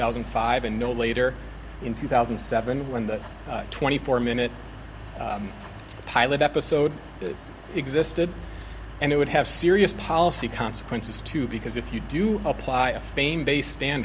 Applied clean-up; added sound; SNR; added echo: none; Mechanical fan; 12 dB; none.